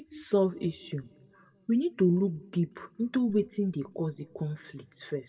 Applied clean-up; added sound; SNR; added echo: none; none; none; reverberation time 1.1 s.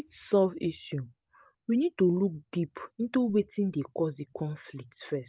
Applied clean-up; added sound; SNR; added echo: none; none; none; none.